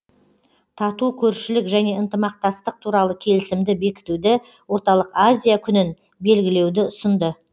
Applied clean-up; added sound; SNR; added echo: none; none; none; none.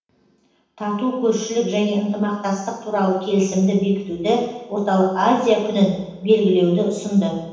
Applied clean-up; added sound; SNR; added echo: none; none; none; reverberation time 0.9 s.